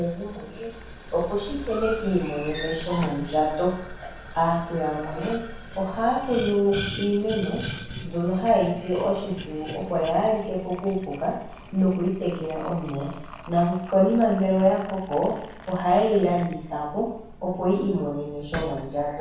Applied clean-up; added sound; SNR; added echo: none; Boiling; 12 dB; reverberation time 0.7 s.